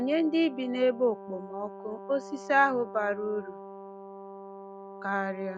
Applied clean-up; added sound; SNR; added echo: none; Brass instrument; 14 dB; none.